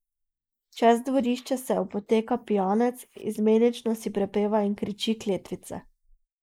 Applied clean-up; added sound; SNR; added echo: neural mask model Resemble Enhance denoiser.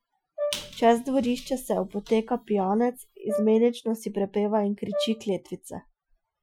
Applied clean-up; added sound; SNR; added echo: classical method Wiener filter.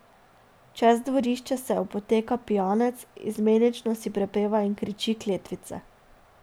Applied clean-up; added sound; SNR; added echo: none; none; none; none.